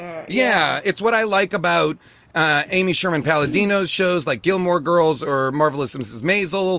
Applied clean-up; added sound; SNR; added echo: none; none; none; none.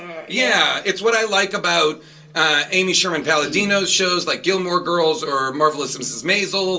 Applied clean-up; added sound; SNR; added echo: none; none; none; reverberation time 0.2 s.